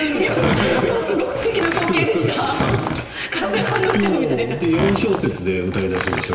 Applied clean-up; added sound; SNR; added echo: none; Door; 7 dB; reverberation time 2.3 s.